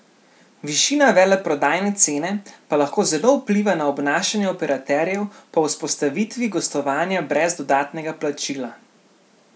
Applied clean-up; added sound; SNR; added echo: none; none; none; none.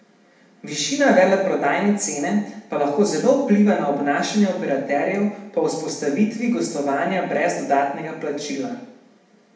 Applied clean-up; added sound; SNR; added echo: none; none; none; reverberation time 0.8 s.